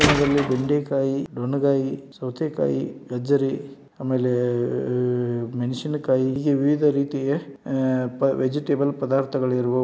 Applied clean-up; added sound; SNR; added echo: none; Tools; 2 dB; none.